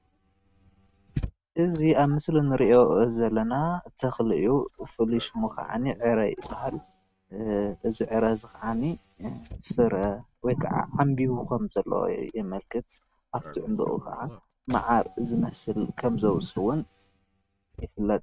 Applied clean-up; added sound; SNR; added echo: neural mask model RNNoise.